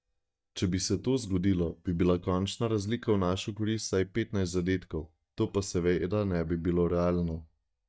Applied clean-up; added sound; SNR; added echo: neural mask model DeepFilterNet 3.